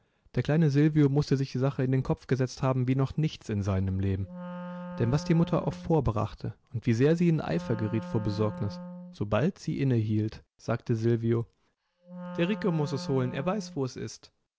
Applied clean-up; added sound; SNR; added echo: none; Wind instrument, woodwind instrument; 12 dB; none.